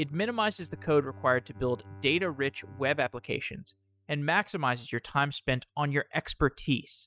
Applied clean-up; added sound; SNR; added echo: neural mask model RNNoise.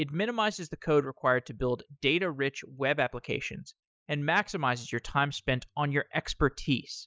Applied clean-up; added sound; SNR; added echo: neural mask model Resemble Enhance denoiser.